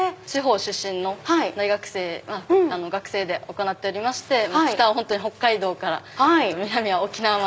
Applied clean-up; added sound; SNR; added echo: none; none; none; none.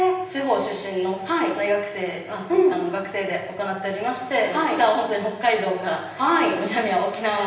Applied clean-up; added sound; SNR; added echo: none; none; none; reverberation time 0.9 s.